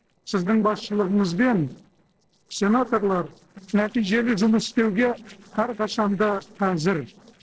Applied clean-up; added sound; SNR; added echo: neural separator model SepFormer DNS4.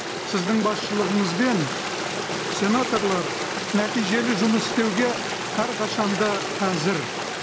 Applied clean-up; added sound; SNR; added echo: none; Stream; 3 dB; none.